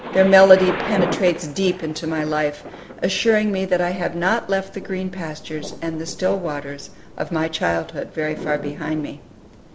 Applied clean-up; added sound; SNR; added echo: none; Thunder; 12 dB; none.